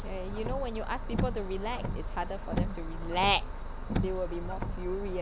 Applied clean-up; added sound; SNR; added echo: none; Car; -1 dB; none.